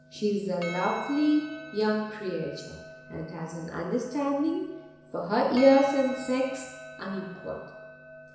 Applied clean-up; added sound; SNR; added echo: none; Percussion; 16 dB; reverberation time 1.0 s.